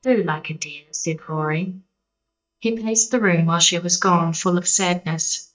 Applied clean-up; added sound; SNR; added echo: neural mask model DeepFilterNet 3.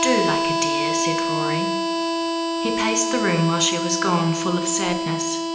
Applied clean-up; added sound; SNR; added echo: none; Harmonica; -1 dB; reverberation time 0.9 s.